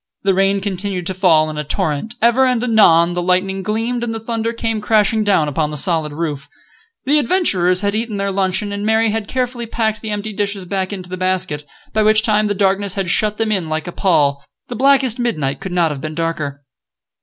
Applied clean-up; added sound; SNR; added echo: none; none; none; none.